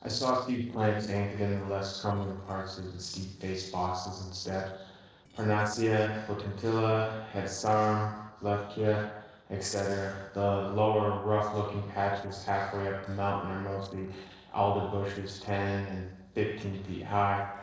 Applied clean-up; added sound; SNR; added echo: neural separator model SepFormer DNS4.